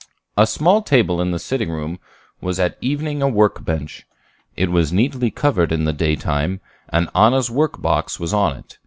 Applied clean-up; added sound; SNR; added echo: none; none; none; none.